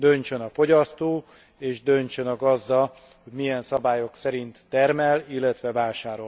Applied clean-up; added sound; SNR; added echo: none; none; none; none.